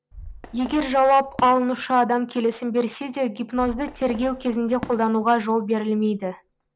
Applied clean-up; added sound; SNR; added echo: none; Fireworks; 19 dB; none.